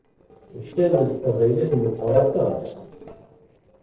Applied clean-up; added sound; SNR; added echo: neural separator model SepFormer DNS4.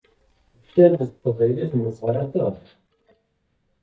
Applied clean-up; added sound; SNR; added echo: neural mask model DeepFilterNet 3.